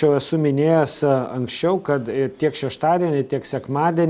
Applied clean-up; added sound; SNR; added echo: none; none; none; none.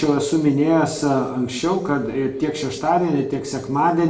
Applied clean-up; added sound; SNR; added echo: none; none; none; reverberation time 0.7 s.